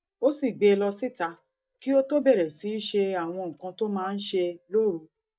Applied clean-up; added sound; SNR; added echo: neural mask model DeepFilterNet 3.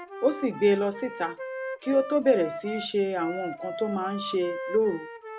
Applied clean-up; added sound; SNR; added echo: none; Wind instrument, woodwind instrument; 10 dB; none.